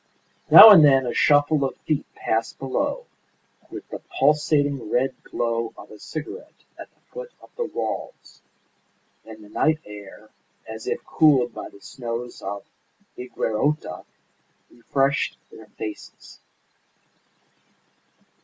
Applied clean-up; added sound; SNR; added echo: none; none; none; none.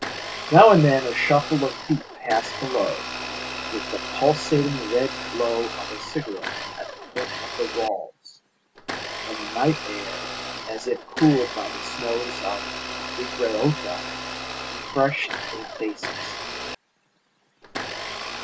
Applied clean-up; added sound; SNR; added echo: none; Domestic sounds, home sounds; 8 dB; none.